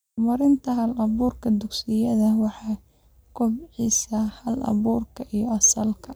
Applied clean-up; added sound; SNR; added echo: none; none; none; none.